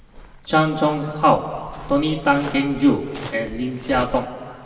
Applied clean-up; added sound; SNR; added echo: none; Waves, surf; 16 dB; reverberation time 2.2 s.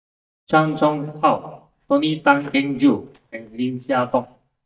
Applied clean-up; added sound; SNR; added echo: neural mask model DeepFilterNet 3.